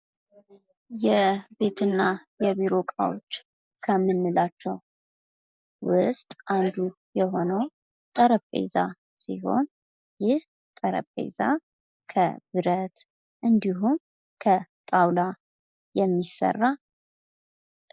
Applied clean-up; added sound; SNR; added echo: neural mask model Resemble Enhance denoiser.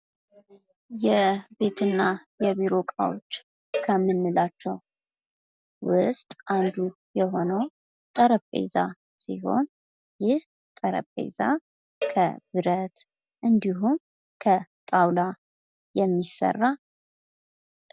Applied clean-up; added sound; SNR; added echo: none; Cowbell; 12 dB; none.